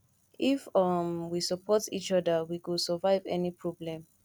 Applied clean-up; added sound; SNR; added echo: none; none; none; none.